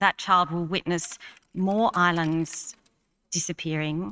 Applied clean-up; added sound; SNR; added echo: neural mask model RNNoise.